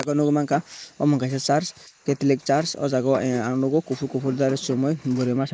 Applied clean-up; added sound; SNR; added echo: neural mask model Resemble Enhance denoiser.